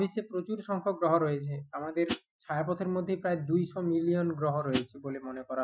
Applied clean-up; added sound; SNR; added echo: classical method Wiener filter.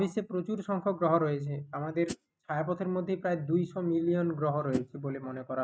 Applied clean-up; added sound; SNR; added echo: neural mask model RNNoise.